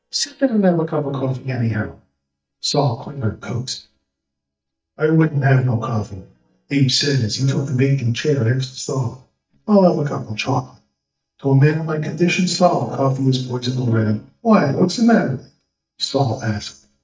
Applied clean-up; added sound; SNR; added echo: neural mask model DeepFilterNet 3.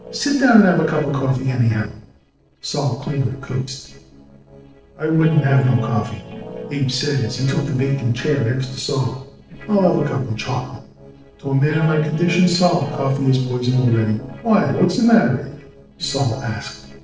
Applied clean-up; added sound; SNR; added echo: neural separator model SepFormer DNS4.